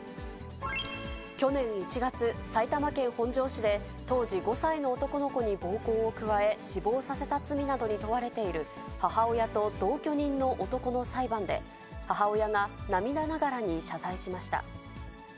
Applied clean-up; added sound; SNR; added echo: none; none; none; none.